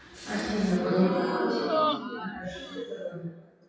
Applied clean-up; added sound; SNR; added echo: classical method WPE with log-MMSE.